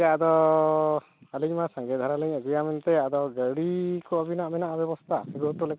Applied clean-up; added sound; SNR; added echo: none; none; none; none.